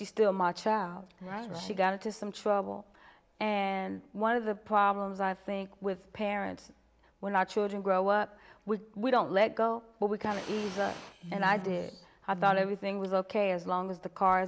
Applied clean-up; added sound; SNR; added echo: none; Fire; 14 dB; none.